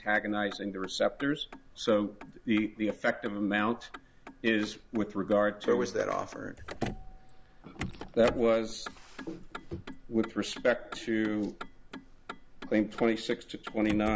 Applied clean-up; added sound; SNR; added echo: none; Motor vehicle (road); 13 dB; none.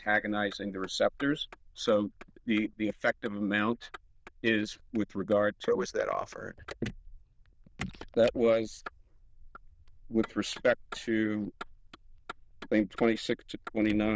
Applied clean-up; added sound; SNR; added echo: neural diffusion model UNIVERSE++.